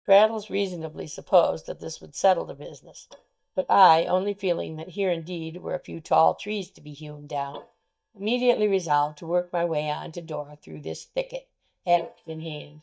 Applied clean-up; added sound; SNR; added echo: neural mask model DeepFilterNet 3.